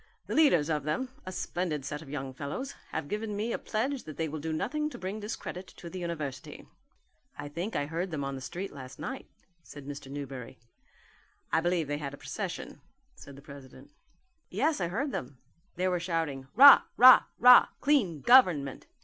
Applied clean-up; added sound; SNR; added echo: none; none; none; none.